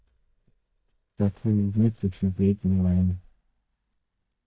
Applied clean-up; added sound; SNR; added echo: neural mask model DeepFilterNet 3.